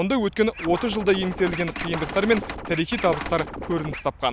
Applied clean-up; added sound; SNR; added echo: none; Scratching (performance technique) + Cupboard open or close / Door; 9 dB; none.